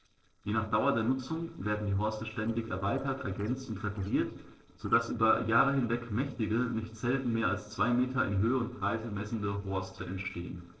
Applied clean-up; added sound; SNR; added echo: neural separator model SepFormer DNS4.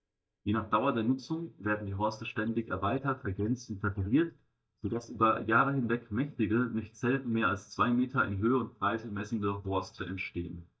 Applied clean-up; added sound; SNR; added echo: neural mask model DeepFilterNet 3.